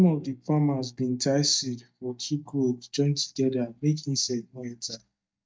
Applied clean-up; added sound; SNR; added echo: neural mask model DeepFilterNet 3.